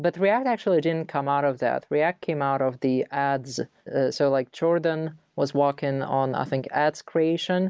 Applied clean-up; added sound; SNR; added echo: none; none; none; none.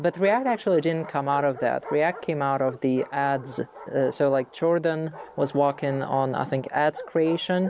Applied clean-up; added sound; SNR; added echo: none; Bark; 18 dB; none.